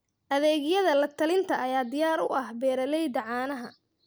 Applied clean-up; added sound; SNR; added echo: none; none; none; none.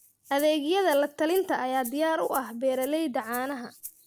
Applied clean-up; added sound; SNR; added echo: none; Rattle (instrument); 18 dB; none.